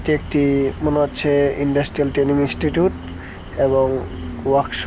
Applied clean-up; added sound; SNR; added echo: none; Gull, seagull; 12 dB; none.